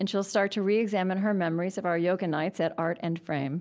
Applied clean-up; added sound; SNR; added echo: none; none; none; none.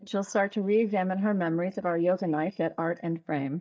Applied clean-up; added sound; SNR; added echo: neural mask model DeepFilterNet 3.